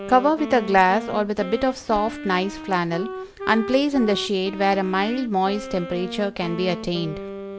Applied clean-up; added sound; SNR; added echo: none; Wind instrument, woodwind instrument; 11 dB; none.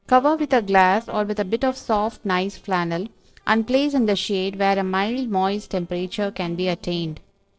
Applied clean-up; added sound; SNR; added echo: neural separator model SepFormer DNS4.